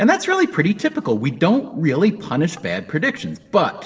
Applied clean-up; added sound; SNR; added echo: neural separator model SepFormer DNS4.